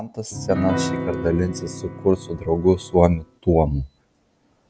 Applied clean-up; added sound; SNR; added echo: none; Piano; 7 dB; none.